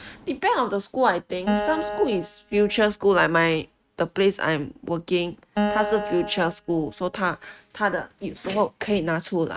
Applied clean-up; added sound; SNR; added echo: neural mask model RNNoise.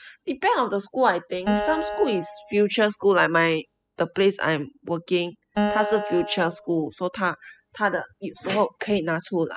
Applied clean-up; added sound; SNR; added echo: classical method spectral subtraction.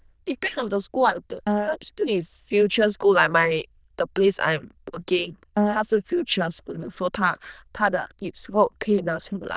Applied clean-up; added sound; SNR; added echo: neural diffusion model UNIVERSE++.